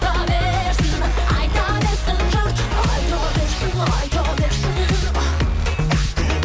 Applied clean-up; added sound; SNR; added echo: none; none; none; none.